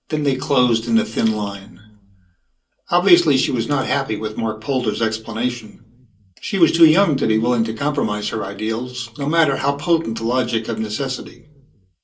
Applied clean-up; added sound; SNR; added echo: none; none; none; reverberation time 0.2 s.